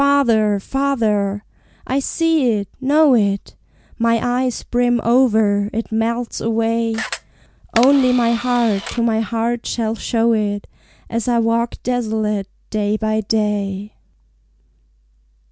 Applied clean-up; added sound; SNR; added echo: none; Camera; 12 dB; none.